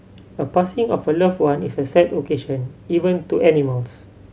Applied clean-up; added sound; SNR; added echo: none; none; none; none.